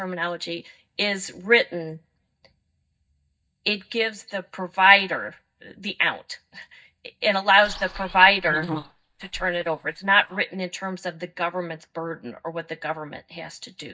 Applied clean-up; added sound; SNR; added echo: neural mask model DeepFilterNet 3.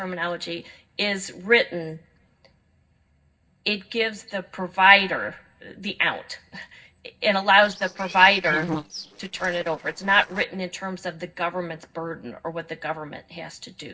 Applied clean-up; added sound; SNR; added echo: neural separator model SepFormer DNS4.